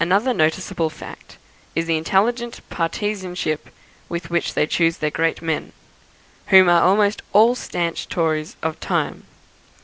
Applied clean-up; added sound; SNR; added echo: none; none; none; none.